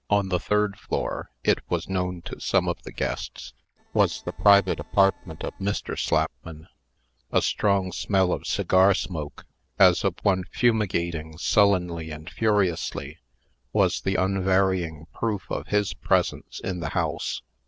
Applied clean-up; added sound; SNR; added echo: neural separator model SepFormer DNS4.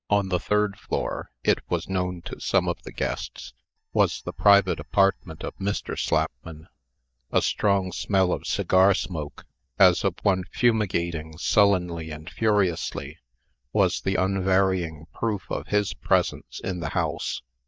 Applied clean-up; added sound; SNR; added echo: neural mask model DeepFilterNet 3.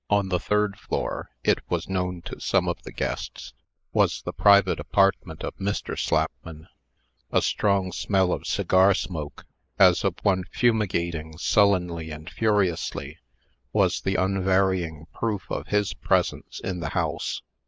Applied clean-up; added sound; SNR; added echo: neural mask model Resemble Enhance denoiser.